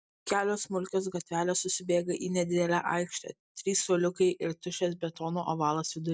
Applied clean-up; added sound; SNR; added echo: none; none; none; none.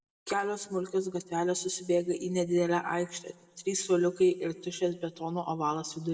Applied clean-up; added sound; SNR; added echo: none; none; none; reverberation time 1.0 s.